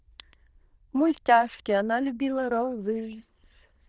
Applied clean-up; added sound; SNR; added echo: neural diffusion model UNIVERSE++.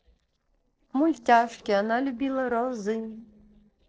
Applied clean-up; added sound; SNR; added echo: neural separator model SepFormer DNS4.